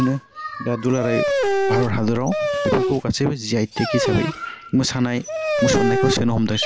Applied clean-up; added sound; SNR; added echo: none; Dog; 2 dB; none.